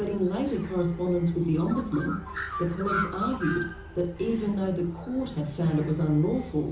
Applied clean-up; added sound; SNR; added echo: none; Bird; 10 dB; reverberation time 0.7 s.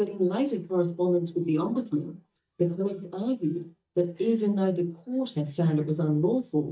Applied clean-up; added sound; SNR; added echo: neural mask model DeepFilterNet 3.